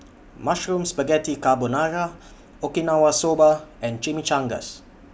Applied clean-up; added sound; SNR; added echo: none; none; none; none.